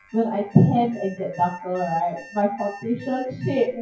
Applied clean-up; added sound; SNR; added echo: classical method WPE with log-MMSE.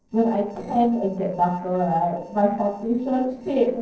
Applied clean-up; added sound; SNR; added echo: neural separator model SepFormer DNS4.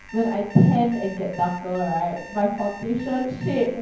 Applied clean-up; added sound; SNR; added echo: none; Alarm; 20 dB; reverberation time 0.9 s.